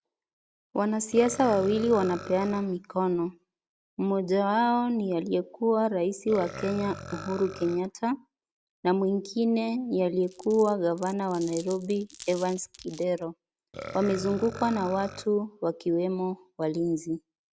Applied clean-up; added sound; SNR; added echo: none; Burping, eructation + Glass; 16 dB; none.